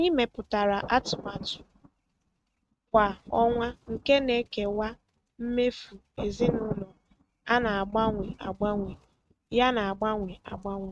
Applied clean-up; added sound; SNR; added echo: neural mask model RNNoise.